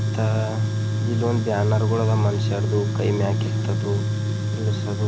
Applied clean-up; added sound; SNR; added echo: none; Tools; -3 dB; none.